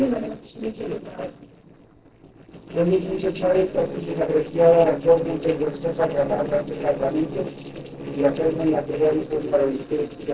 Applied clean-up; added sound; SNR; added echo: neural separator model SepFormer DNS4.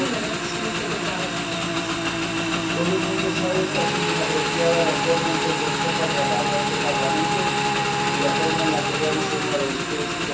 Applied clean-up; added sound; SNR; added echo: none; Motorcycle / Engine; -4 dB; reverberation time 0.6 s.